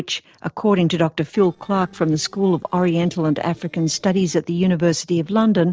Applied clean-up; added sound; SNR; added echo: neural separator model SepFormer DNS4.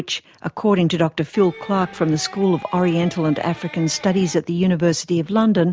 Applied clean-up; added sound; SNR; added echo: none; Electric guitar; 18 dB; none.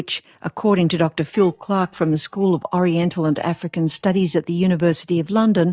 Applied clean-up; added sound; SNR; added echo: neural mask model DeepFilterNet 3.